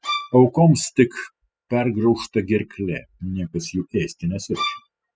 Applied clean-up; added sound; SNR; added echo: classical method spectral subtraction.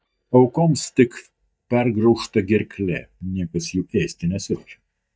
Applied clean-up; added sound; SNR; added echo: neural mask model DeepFilterNet 3.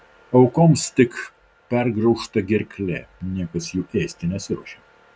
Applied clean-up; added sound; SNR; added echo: none; none; none; none.